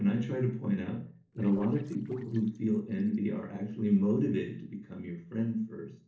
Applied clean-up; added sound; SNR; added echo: neural separator model SepFormer DNS4.